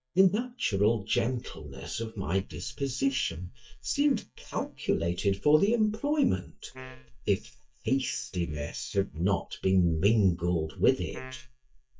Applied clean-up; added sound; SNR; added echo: neural mask model DeepFilterNet 3.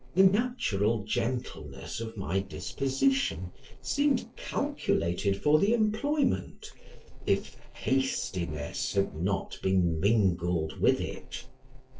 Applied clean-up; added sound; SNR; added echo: neural separator model SepFormer DNS4.